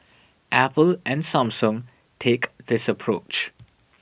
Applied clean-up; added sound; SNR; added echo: none; none; none; none.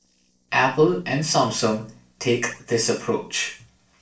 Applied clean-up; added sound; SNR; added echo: neural separator model SepFormer DNS4.